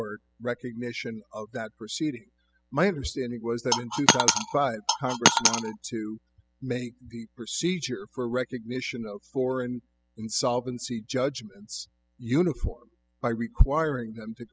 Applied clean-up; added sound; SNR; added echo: classical method spectral subtraction.